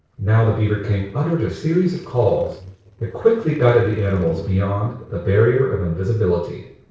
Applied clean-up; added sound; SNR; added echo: neural separator model SepFormer DNS4.